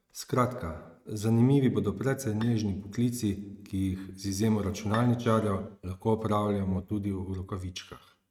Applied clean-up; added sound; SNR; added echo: neural mask model RNNoise.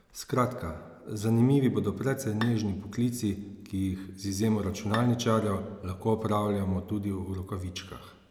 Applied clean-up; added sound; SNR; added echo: none; Bowed string instrument; 17 dB; none.